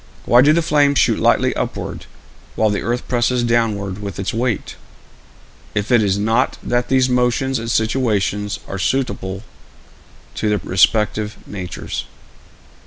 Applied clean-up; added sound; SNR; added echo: none; none; none; none.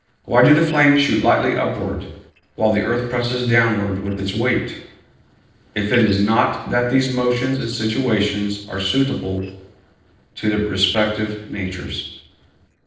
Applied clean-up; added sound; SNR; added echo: neural separator model SepFormer DNS4.